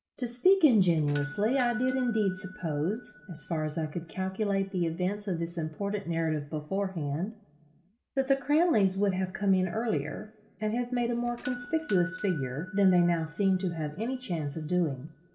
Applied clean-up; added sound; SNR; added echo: none; Doorbell; 20 dB; reverberation time 1.9 s.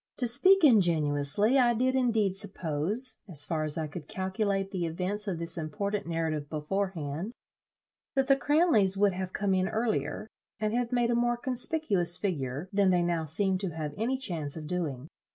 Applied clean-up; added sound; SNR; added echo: none; none; none; none.